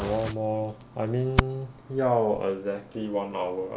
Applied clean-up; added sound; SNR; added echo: none; none; none; none.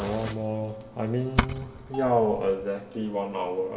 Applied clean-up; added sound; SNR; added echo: none; Bell; 17 dB; reverberation time 2.2 s.